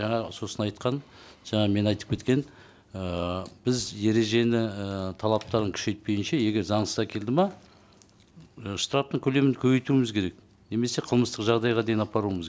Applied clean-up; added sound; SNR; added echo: none; none; none; none.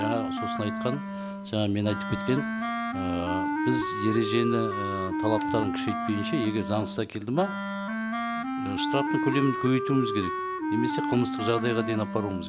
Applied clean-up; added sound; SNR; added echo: none; Wind instrument, woodwind instrument; 1 dB; none.